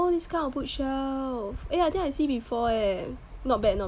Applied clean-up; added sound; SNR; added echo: none; none; none; none.